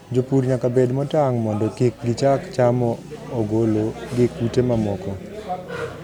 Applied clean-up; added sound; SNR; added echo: none; none; none; none.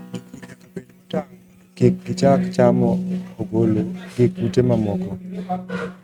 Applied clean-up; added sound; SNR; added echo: neural mask model RNNoise.